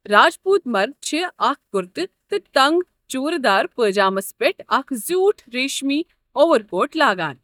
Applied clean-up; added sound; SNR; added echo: neural mask model DeepFilterNet 3.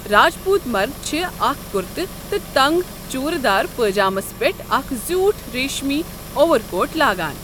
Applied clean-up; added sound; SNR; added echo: none; Engine; 14 dB; none.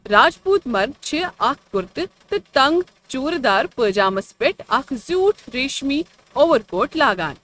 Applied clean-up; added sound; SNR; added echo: neural mask model RNNoise.